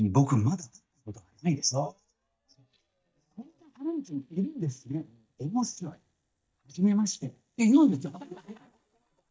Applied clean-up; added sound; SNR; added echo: neural mask model DeepFilterNet 3.